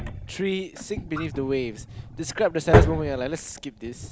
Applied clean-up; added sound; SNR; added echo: none; Drawer open or close; -2 dB; none.